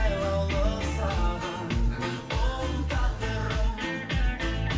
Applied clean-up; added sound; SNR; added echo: none; Guitar; 9 dB; reverberation time 0.8 s.